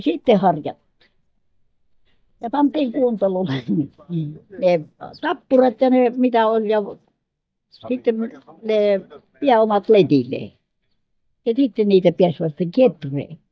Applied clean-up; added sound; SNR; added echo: neural mask model DeepFilterNet 3.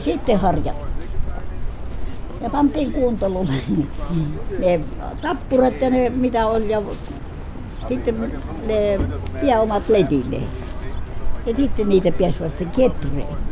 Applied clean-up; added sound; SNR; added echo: none; Chirp, tweet; 3 dB; none.